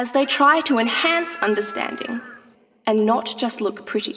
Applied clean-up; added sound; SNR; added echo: none; Chicken, rooster; 15 dB; reverberation time 2.4 s.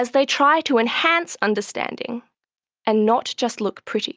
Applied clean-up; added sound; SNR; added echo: none; none; none; none.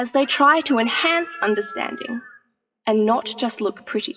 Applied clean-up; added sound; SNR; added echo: classical method WPE with log-MMSE.